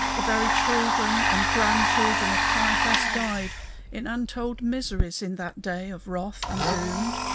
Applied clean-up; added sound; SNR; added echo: none; Domestic sounds, home sounds; -4 dB; none.